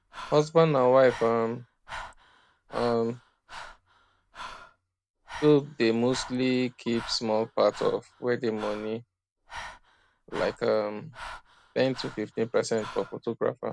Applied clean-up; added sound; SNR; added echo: none; Breathing; 17 dB; none.